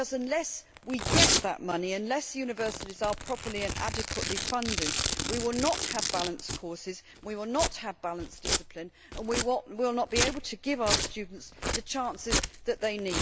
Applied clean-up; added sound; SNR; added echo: none; Domestic sounds, home sounds; 0 dB; none.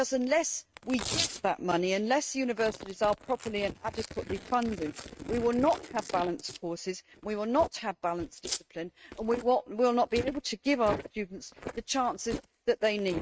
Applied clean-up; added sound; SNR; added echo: neural mask model RNNoise.